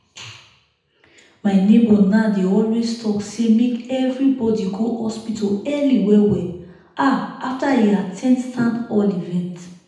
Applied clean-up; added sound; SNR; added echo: none; none; none; reverberation time 0.9 s.